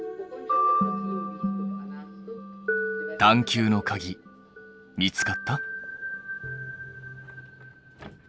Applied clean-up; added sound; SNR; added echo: none; Subway, metro, underground; 18 dB; none.